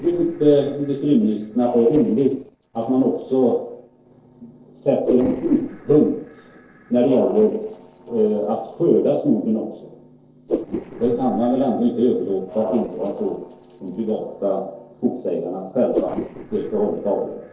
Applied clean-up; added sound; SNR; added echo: neural separator model SepFormer DNS4.